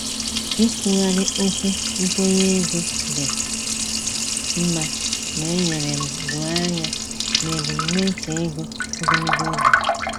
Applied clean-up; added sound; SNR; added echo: none; Liquid; -1 dB; none.